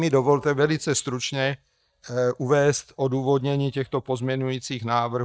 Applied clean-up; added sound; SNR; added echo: neural mask model DeepFilterNet 3.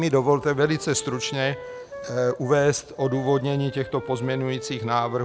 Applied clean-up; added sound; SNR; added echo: none; Wind instrument, woodwind instrument; 14 dB; none.